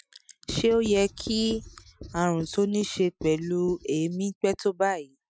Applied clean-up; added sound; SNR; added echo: classical method Wiener filter.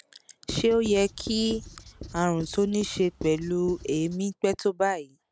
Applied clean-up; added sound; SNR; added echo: none; Writing; 15 dB; none.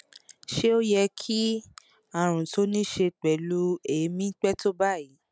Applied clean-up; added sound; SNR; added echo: none; none; none; none.